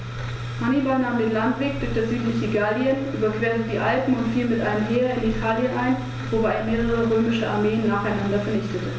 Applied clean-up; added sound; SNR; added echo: none; Purr; 16 dB; none.